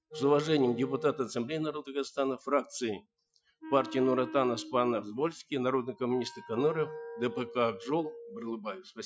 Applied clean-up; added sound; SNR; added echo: classical method Wiener filter.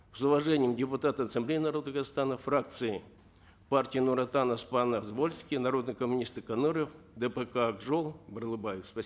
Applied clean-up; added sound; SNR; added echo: none; none; none; none.